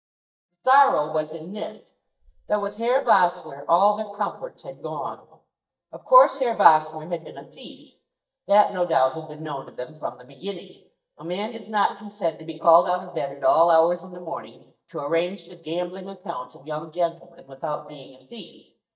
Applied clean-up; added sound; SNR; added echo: neural mask model DeepFilterNet 3.